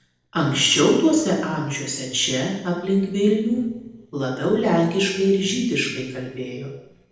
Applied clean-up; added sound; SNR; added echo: neural separator model SepFormer DNS4.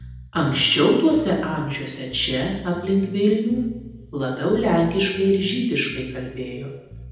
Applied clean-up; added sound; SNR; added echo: none; Bass guitar; 19 dB; reverberation time 0.9 s.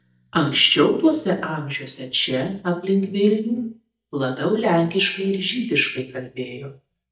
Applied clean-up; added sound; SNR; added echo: neural mask model DeepFilterNet 3.